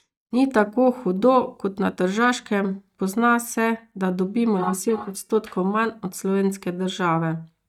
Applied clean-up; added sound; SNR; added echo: neural mask model DeepFilterNet 3.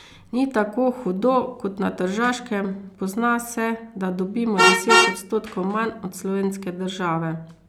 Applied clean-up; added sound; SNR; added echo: none; Vehicle horn, car horn, honking; 3 dB; none.